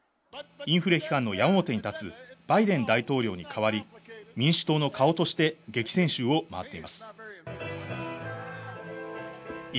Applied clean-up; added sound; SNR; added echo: none; none; none; none.